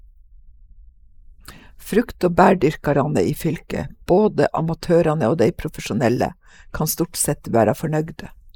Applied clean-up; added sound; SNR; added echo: neural mask model Resemble Enhance denoiser.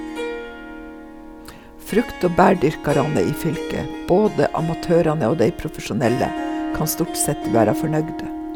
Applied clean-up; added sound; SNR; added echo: none; Harp; 8 dB; none.